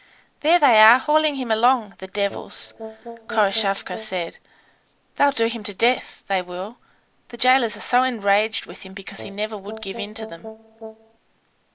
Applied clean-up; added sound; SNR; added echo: none; Brass instrument; 13 dB; none.